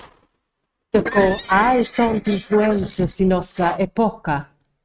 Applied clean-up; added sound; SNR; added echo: neural mask model RNNoise.